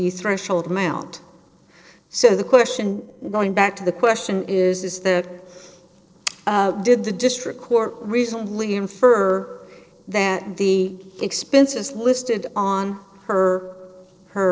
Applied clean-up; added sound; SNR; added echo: neural separator model SepFormer DNS4.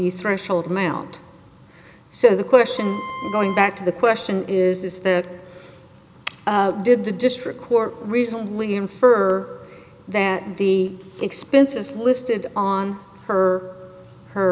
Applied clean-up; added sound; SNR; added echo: none; Wind instrument, woodwind instrument; 13 dB; none.